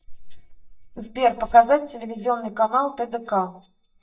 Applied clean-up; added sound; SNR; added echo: neural mask model DeepFilterNet 3.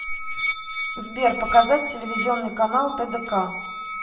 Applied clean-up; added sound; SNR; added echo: none; Musical instrument; 5 dB; reverberation time 0.7 s.